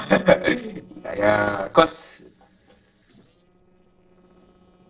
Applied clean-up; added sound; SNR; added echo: neural separator model SepFormer DNS4.